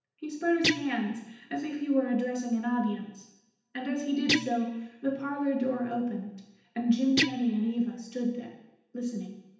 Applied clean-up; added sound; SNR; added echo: none; Guitar; 4 dB; reverberation time 0.8 s.